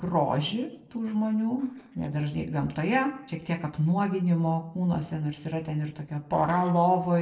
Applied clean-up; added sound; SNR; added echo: neural separator model SepFormer DNS4.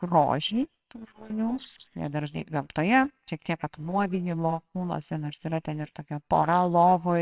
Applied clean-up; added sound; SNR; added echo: neural separator model SepFormer WHAMR!.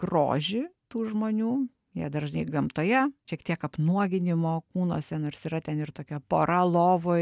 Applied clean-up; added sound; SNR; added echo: none; none; none; none.